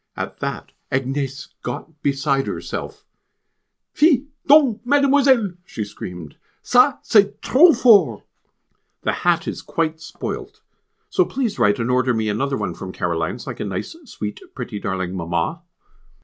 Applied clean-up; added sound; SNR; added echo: none; none; none; none.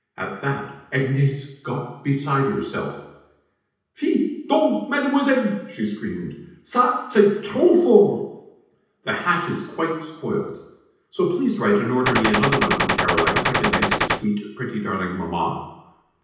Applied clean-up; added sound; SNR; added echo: none; Gunshot, gunfire; -2 dB; reverberation time 0.9 s.